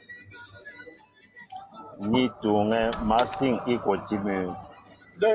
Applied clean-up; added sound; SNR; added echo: none; Door; 11 dB; none.